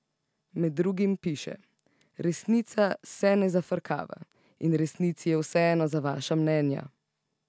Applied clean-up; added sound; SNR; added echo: none; none; none; none.